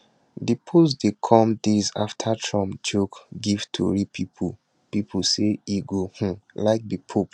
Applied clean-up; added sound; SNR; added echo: none; none; none; none.